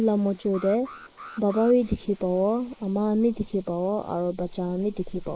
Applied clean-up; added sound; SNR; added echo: neural mask model Resemble Enhance denoiser.